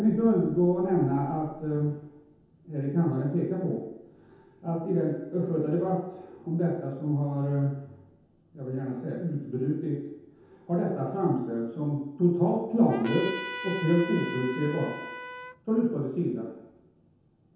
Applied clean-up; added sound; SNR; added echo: none; Trumpet; 10 dB; reverberation time 0.9 s.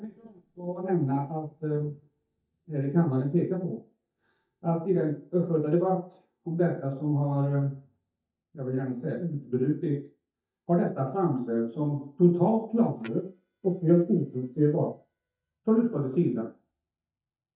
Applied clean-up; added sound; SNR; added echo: neural mask model DeepFilterNet 3.